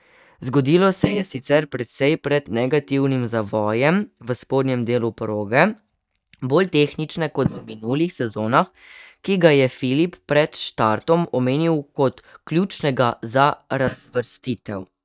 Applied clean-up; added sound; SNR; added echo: neural mask model DeepFilterNet 3.